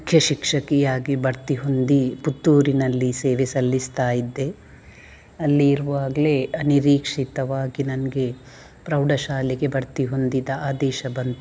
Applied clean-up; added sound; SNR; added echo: none; none; none; none.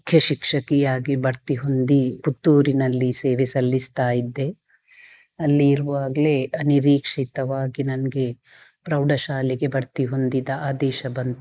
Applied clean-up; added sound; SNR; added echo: neural mask model Resemble Enhance denoiser.